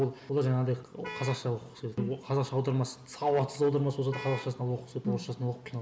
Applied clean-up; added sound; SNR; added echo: none; Vehicle horn, car horn, honking; 13 dB; none.